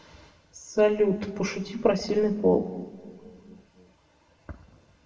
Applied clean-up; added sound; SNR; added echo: none; none; none; reverberation time 1.3 s.